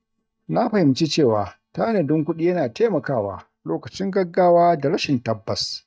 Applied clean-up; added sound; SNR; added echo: neural mask model DeepFilterNet 3.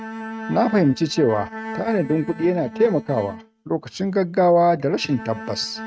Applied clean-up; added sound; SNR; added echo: neural mask model RNNoise.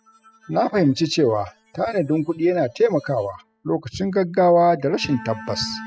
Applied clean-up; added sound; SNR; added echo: classical method spectral subtraction.